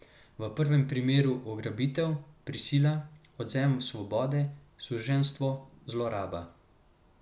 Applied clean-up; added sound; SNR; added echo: none; none; none; none.